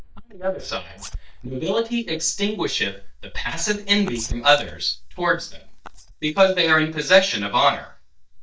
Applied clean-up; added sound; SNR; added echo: neural mask model DeepFilterNet 3.